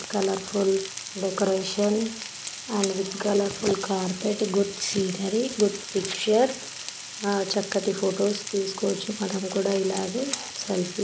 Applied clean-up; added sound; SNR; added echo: none; Frying (food); 10 dB; none.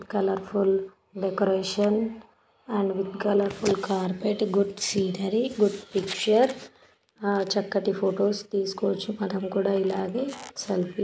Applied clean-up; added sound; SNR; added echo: none; none; none; none.